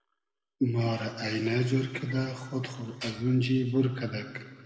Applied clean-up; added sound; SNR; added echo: none; Tools; 13 dB; reverberation time 2.1 s.